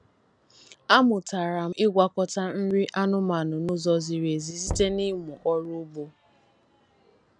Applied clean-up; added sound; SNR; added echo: none; Knock / Wood; 13 dB; none.